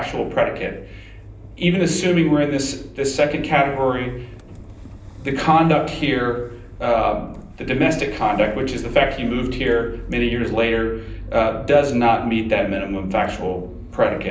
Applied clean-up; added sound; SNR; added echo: none; Engine starting / Motor vehicle (road); 14 dB; reverberation time 0.6 s.